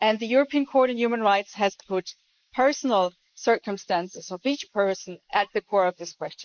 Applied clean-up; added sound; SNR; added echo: neural mask model Resemble Enhance denoiser.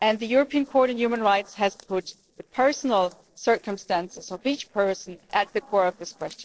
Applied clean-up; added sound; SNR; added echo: neural separator model SepFormer DNS4.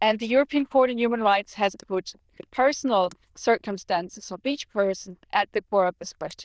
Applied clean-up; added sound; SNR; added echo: neural diffusion model UNIVERSE++.